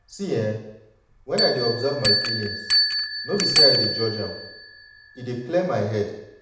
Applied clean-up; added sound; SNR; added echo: none; Bell; -2 dB; reverberation time 0.8 s.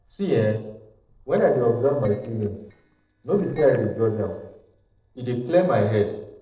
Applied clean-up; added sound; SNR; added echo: neural separator model SepFormer DNS4.